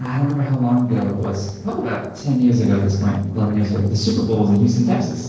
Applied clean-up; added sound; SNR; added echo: neural separator model SepFormer DNS4.